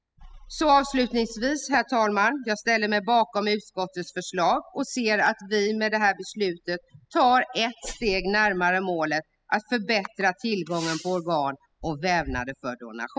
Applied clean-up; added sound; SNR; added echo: classical method spectral subtraction.